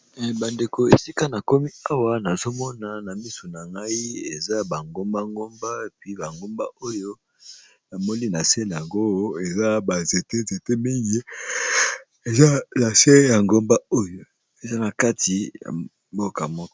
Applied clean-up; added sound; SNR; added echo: none; none; none; none.